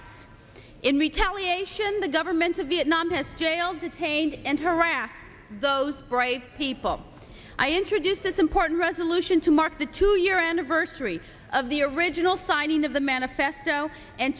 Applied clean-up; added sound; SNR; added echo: none; none; none; none.